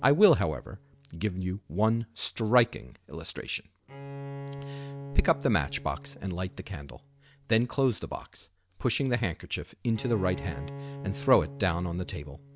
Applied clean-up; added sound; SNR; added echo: none; Bowed string instrument; 15 dB; none.